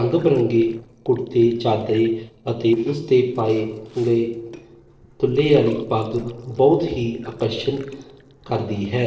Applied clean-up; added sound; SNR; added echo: neural separator model SepFormer DNS4.